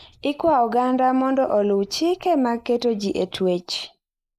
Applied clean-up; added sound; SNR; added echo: neural mask model Resemble Enhance denoiser.